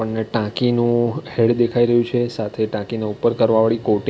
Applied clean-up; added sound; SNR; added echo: none; none; none; none.